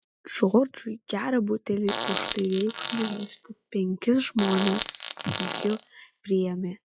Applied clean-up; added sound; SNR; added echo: classical method log-MMSE.